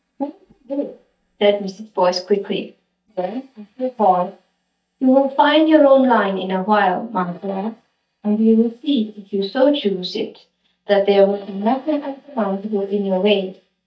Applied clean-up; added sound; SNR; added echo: neural mask model DeepFilterNet 3.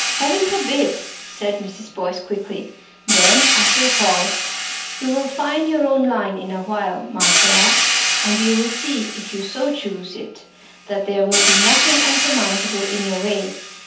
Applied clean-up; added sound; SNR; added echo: none; Hi-hat; -2 dB; reverberation time 0.6 s.